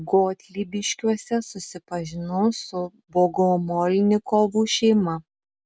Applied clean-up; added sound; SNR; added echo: none; none; none; none.